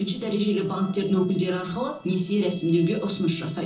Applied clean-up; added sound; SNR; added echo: neural separator model SepFormer DNS4.